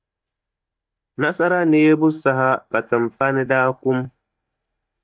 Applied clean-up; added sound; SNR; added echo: neural mask model DeepFilterNet 3.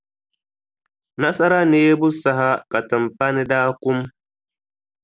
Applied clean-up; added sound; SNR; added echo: none; none; none; none.